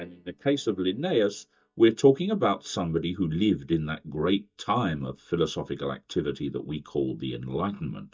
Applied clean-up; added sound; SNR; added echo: neural mask model DeepFilterNet 3.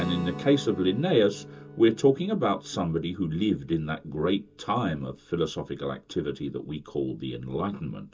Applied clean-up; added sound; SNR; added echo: none; Guitar; 16 dB; reverberation time 0.2 s.